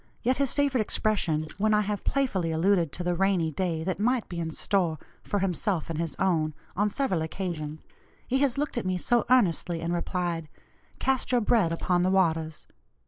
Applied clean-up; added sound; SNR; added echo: neural mask model Resemble Enhance denoiser.